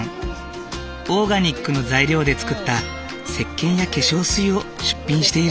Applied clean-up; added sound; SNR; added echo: none; none; none; none.